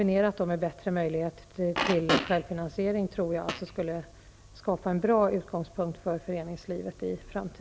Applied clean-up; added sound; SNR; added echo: none; Fart; 3 dB; none.